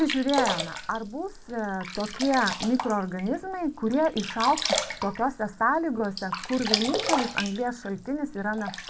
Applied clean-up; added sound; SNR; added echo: none; Sink (filling or washing); 6 dB; none.